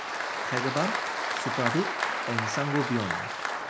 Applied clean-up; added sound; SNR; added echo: none; Applause; -1 dB; none.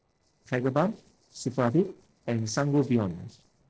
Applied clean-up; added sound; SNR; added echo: neural separator model SepFormer DNS4.